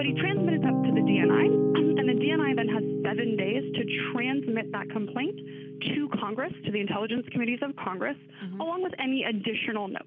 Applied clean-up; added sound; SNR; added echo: none; Piano; -1 dB; none.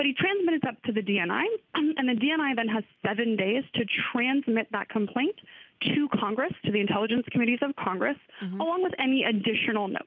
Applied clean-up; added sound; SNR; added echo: none; none; none; none.